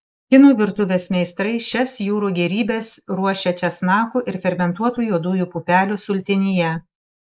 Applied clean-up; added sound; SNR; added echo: neural mask model Resemble Enhance denoiser.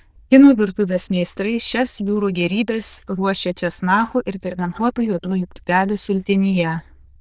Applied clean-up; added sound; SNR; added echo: neural diffusion model UNIVERSE++.